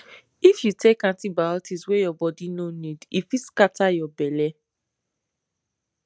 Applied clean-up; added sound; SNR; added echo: none; none; none; none.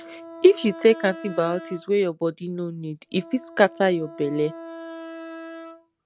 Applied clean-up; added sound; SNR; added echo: none; Wind instrument, woodwind instrument; 16 dB; none.